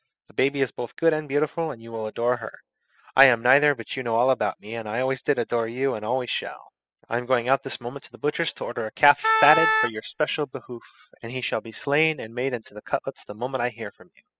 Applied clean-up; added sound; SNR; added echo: classical method spectral subtraction.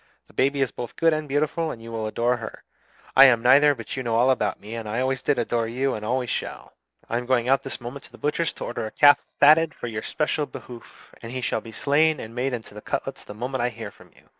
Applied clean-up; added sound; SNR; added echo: neural mask model Resemble Enhance denoiser.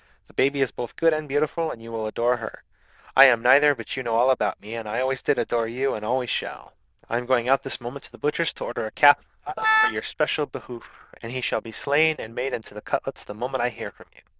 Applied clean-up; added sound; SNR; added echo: neural diffusion model UNIVERSE++.